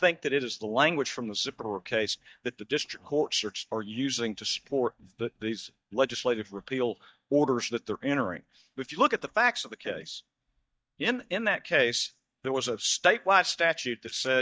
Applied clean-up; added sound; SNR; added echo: neural mask model DeepFilterNet 3.